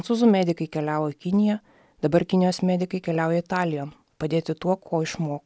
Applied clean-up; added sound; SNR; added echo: none; none; none; none.